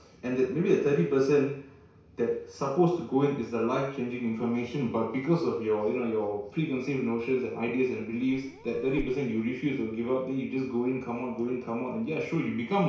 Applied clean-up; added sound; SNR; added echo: none; Meow; 12 dB; reverberation time 0.6 s.